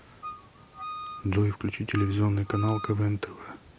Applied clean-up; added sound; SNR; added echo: none; Wind instrument, woodwind instrument; 13 dB; none.